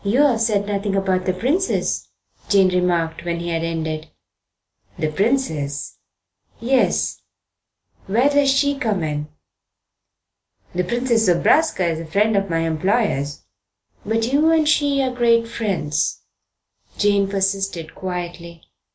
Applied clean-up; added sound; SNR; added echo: none; none; none; none.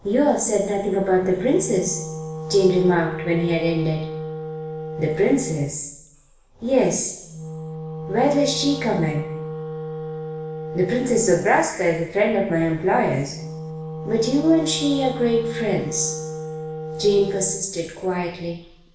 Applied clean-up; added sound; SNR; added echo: none; Wind instrument, woodwind instrument; 10 dB; reverberation time 0.8 s.